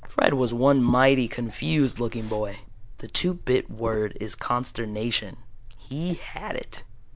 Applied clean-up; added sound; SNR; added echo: none; Liquid; 11 dB; none.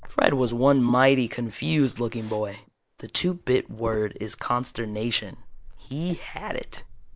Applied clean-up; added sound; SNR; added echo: neural mask model Resemble Enhance denoiser.